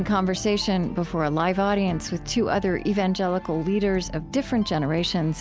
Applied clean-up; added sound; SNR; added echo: none; none; none; none.